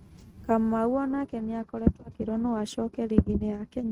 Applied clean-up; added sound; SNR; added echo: neural mask model RNNoise.